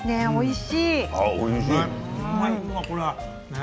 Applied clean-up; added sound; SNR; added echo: none; none; none; none.